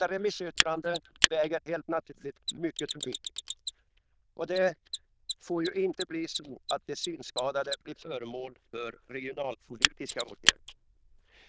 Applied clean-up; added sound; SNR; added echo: neural diffusion model UNIVERSE++.